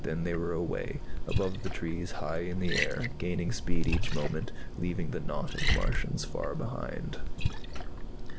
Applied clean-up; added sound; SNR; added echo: none; Liquid; -5 dB; none.